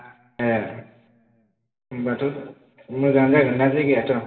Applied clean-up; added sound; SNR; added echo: none; none; none; reverberation time 0.8 s.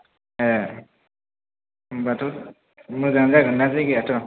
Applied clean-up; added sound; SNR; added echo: none; none; none; none.